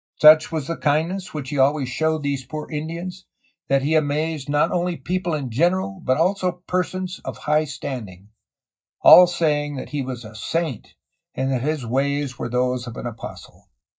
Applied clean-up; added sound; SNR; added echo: neural mask model DeepFilterNet 3.